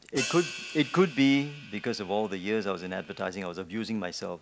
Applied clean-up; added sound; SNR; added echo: none; Hi-hat; 12 dB; none.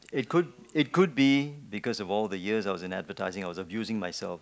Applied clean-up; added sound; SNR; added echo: none; none; none; none.